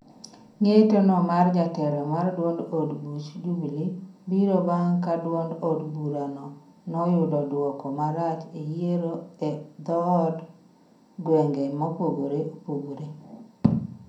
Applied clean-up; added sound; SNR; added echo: none; none; none; reverberation time 0.6 s.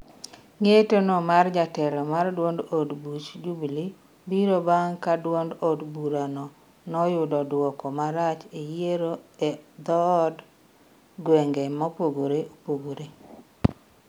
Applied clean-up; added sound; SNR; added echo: none; none; none; none.